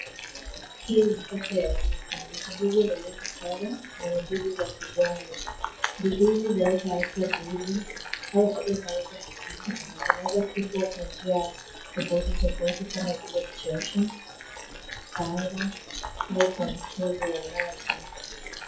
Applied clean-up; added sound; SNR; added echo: classical method WPE with log-MMSE.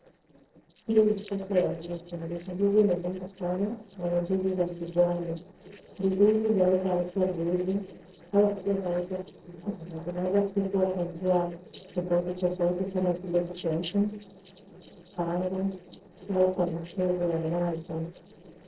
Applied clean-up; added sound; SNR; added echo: neural separator model SepFormer DNS4.